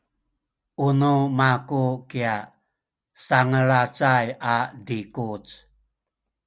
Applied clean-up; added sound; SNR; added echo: none; none; none; none.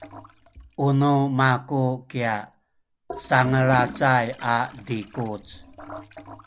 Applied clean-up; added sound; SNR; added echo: none; Toilet flush / Gurgling; 16 dB; none.